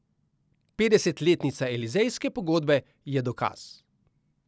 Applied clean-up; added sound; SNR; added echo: none; none; none; none.